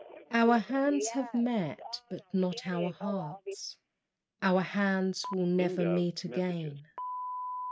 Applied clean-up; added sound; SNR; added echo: neural mask model RNNoise.